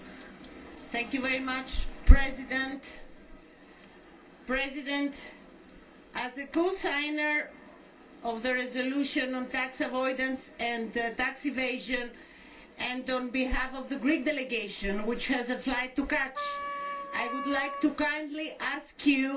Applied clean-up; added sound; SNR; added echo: none; Wind instrument, woodwind instrument; 7 dB; reverberation time 0.2 s.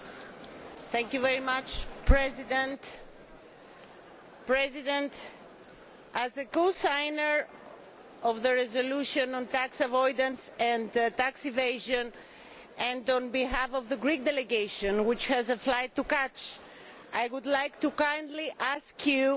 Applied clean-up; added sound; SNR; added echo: none; none; none; none.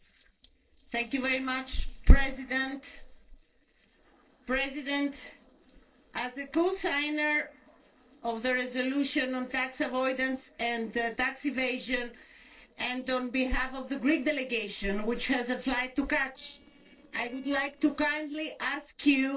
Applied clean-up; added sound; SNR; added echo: neural separator model SepFormer DNS4.